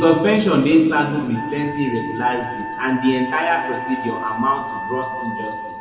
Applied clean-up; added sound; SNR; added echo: none; Wind instrument, woodwind instrument; 10 dB; reverberation time 1.7 s.